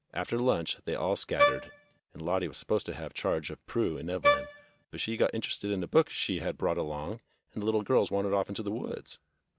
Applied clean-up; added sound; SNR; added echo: none; Wind instrument, woodwind instrument; -3 dB; none.